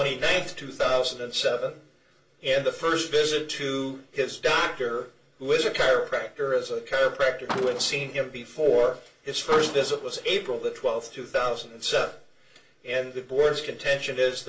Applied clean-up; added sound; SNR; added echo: none; Car; 11 dB; reverberation time 0.2 s.